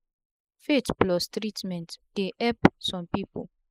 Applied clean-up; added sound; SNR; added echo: neural mask model Resemble Enhance denoiser.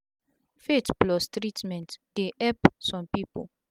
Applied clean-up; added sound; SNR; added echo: none; none; none; none.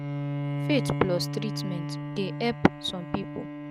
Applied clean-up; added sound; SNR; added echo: none; Bowed string instrument; 2 dB; none.